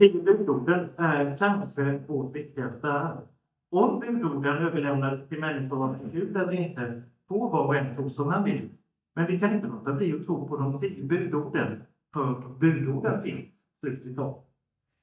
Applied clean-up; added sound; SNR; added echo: neural mask model DeepFilterNet 3.